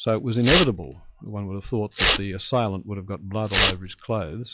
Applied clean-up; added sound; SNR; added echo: classical method log-MMSE.